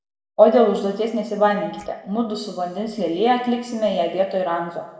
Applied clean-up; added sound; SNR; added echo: neural separator model SepFormer DNS4.